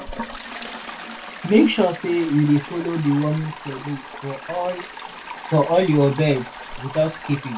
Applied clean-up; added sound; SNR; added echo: none; Toilet flush; 13 dB; reverberation time 0.2 s.